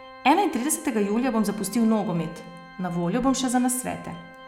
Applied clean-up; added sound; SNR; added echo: none; Organ; 20 dB; none.